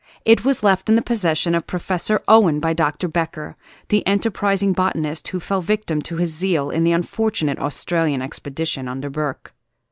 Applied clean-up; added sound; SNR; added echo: none; none; none; none.